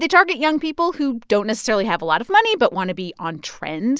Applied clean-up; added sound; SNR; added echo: none; none; none; none.